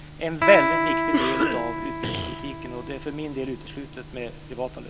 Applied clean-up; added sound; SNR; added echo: none; Electric guitar + Cough; 0 dB; none.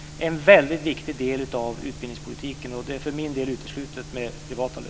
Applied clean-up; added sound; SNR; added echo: none; none; none; none.